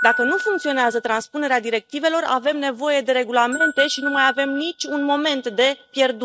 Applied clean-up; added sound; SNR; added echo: neural mask model RNNoise.